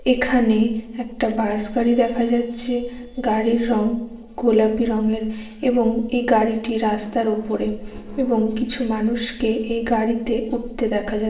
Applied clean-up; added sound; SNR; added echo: neural separator model SepFormer DNS4.